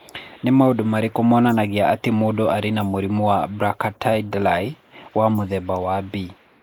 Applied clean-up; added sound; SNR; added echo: neural mask model Resemble Enhance denoiser.